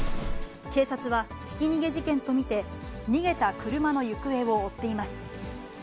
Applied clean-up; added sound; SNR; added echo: none; Explosion; 8 dB; none.